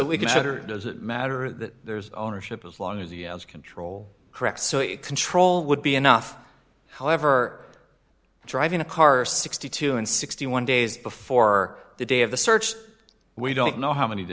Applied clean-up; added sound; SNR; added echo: none; none; none; none.